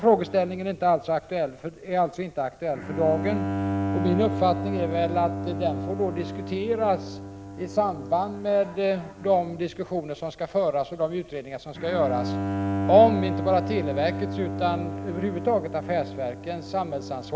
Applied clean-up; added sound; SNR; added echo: none; Bowed string instrument; 6 dB; none.